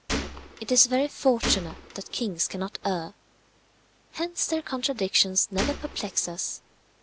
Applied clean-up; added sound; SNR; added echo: none; Gunshot, gunfire; 7 dB; none.